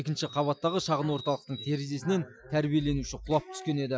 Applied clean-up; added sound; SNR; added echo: classical method Wiener filter.